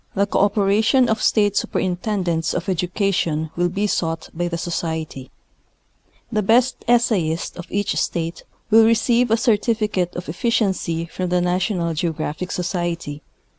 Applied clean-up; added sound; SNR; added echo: none; none; none; none.